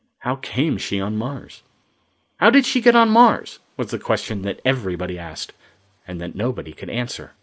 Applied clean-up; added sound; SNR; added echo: none; none; none; none.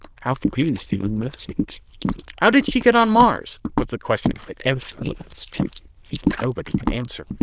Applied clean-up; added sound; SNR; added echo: neural diffusion model UNIVERSE++.